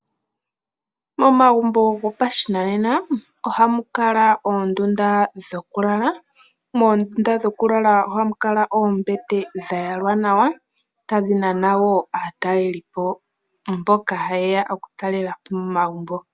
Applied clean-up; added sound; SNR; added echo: none; none; none; none.